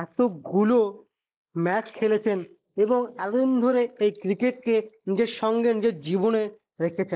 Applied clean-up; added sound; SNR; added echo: neural mask model Resemble Enhance denoiser.